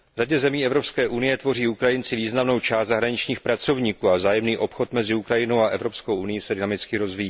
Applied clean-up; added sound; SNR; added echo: none; none; none; none.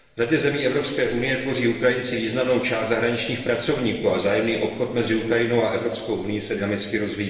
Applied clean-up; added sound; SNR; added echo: none; none; none; reverberation time 1.3 s.